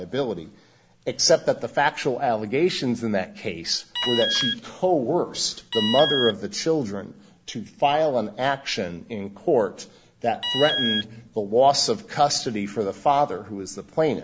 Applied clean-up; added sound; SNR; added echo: none; Alarm; 3 dB; none.